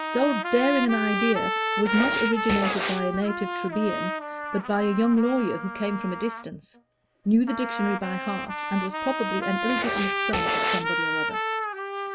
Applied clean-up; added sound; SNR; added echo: none; Trumpet + Writing; 2 dB; none.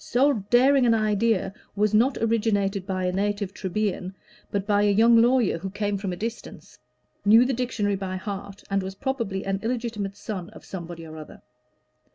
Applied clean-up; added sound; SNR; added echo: none; none; none; none.